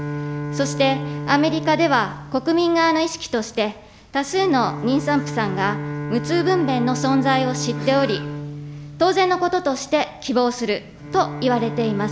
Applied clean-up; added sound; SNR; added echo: none; Bowed string instrument; 9 dB; none.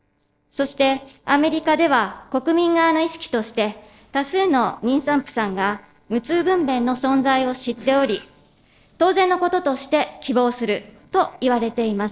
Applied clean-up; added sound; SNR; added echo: neural separator model SepFormer DNS4.